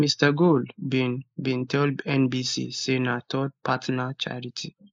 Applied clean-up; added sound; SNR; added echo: neural mask model Resemble Enhance denoiser.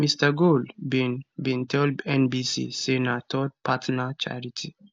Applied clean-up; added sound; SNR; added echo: none; none; none; none.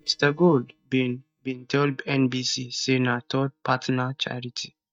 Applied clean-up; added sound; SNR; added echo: neural mask model DeepFilterNet 3.